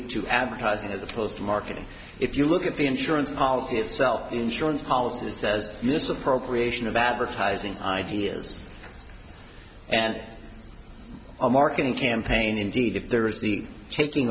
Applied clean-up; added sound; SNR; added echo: none; none; none; none.